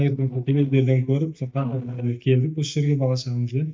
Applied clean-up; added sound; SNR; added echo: neural mask model DeepFilterNet 3.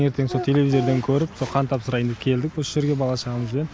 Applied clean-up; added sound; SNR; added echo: none; none; none; none.